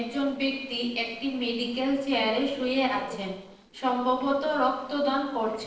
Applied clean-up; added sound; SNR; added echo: neural separator model SepFormer DNS4.